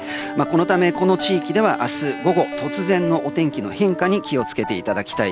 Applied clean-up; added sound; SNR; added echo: none; Wind instrument, woodwind instrument; 12 dB; none.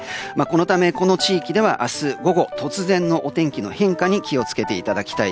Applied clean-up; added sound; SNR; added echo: none; none; none; none.